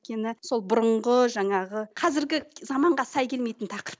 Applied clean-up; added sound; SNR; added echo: none; none; none; none.